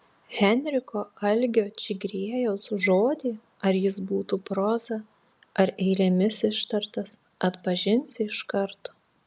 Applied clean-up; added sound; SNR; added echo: none; none; none; none.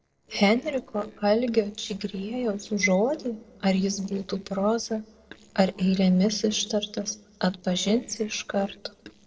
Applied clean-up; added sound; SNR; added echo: neural separator model SepFormer DNS4.